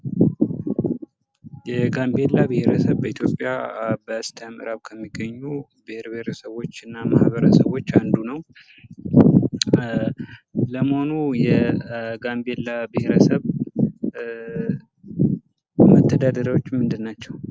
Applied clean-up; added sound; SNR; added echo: none; none; none; none.